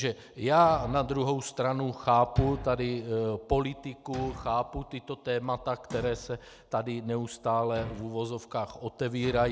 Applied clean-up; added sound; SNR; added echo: none; Thump, thud; 16 dB; none.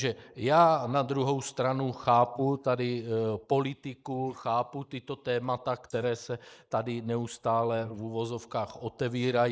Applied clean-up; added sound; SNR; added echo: neural mask model Resemble Enhance denoiser.